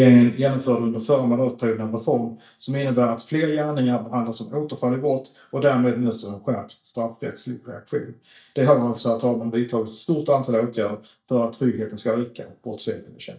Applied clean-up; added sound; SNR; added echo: neural mask model DeepFilterNet 3.